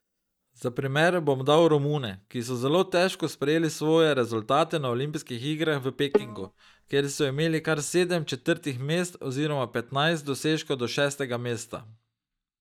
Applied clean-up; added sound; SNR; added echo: neural mask model DeepFilterNet 3.